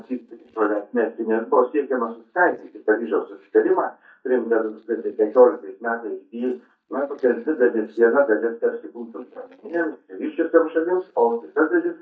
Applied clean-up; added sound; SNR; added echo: neural mask model DeepFilterNet 3.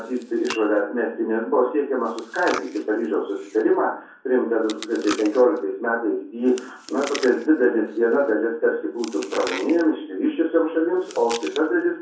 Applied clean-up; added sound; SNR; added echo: none; Chewing, mastication; 18 dB; reverberation time 0.6 s.